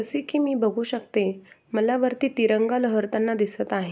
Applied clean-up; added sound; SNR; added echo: none; none; none; none.